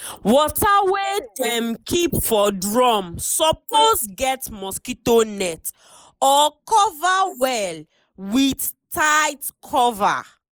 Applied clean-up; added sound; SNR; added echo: neural mask model Resemble Enhance denoiser.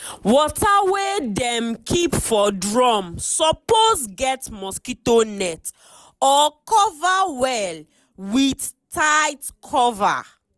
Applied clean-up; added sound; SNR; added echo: none; none; none; none.